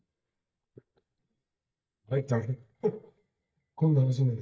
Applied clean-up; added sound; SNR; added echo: neural mask model DeepFilterNet 3.